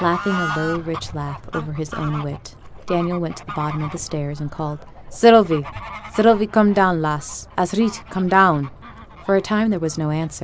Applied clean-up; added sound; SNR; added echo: none; Bird / Fowl; 13 dB; none.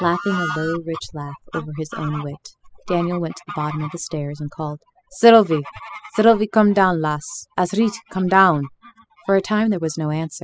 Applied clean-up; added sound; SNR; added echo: classical method spectral subtraction.